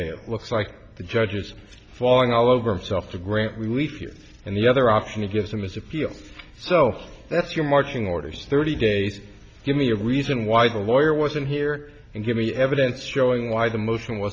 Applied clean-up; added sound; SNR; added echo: none; none; none; none.